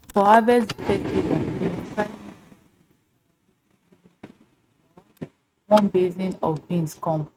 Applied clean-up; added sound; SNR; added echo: neural mask model RNNoise.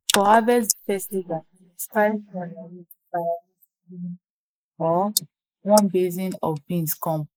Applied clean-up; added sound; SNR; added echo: neural mask model Resemble Enhance denoiser.